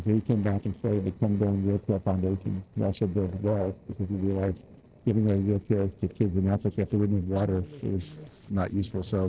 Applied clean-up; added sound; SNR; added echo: neural separator model SepFormer DNS4.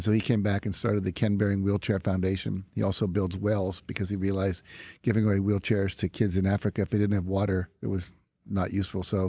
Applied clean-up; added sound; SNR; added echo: none; none; none; none.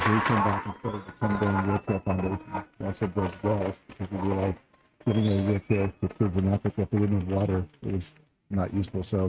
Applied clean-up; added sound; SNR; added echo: neural mask model RNNoise.